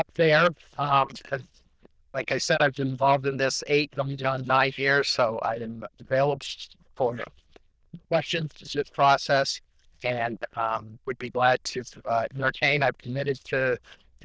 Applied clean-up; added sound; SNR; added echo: neural diffusion model UNIVERSE++.